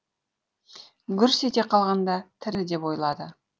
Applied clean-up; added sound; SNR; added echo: none; none; none; none.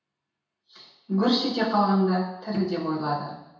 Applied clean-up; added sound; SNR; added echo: none; none; none; reverberation time 0.9 s.